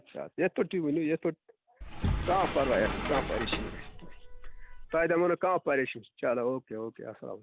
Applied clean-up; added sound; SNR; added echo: none; Sliding door; 3 dB; none.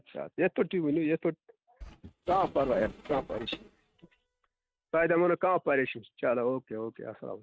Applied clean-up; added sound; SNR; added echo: neural mask model RNNoise.